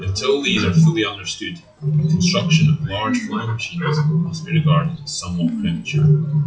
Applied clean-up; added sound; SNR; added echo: classical method WPE with log-MMSE.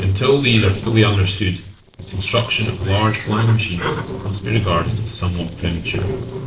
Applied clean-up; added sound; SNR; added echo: neural separator model SepFormer DNS4.